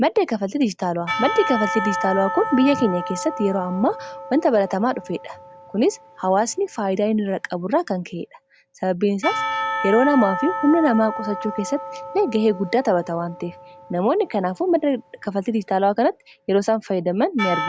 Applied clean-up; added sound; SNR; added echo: none; Church bell / Percussion; 9 dB; none.